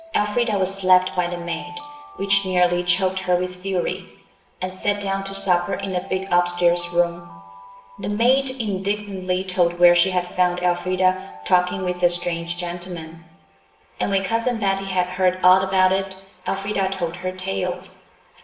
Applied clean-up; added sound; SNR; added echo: none; Alarm; 20 dB; reverberation time 0.8 s.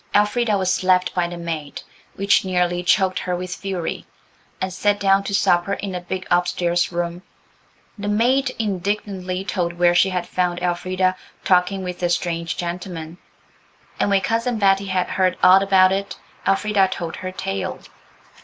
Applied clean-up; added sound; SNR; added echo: none; none; none; none.